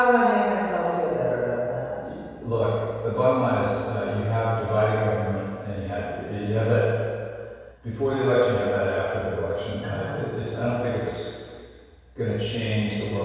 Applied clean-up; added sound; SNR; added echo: none; none; none; reverberation time 1.9 s.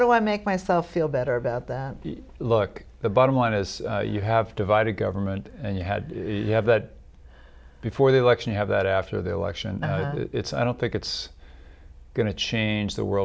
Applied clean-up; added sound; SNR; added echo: none; none; none; none.